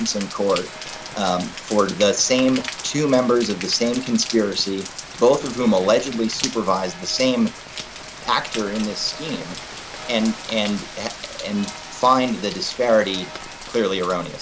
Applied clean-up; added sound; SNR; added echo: none; Rain; 12 dB; none.